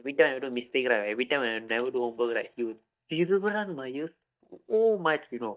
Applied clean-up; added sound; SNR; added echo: neural mask model DeepFilterNet 3.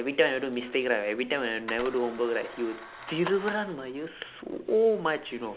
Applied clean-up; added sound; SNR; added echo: none; Camera; 17 dB; none.